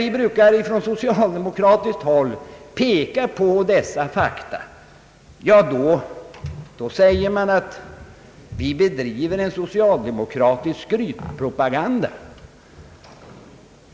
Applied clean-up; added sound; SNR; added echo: none; none; none; none.